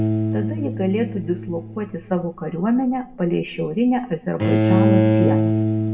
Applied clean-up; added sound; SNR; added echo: none; Bowed string instrument; -2 dB; reverberation time 1.2 s.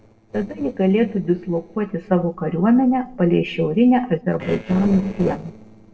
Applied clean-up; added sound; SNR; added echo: neural separator model SepFormer DNS4.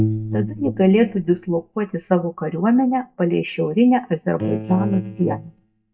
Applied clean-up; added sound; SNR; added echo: neural mask model DeepFilterNet 3.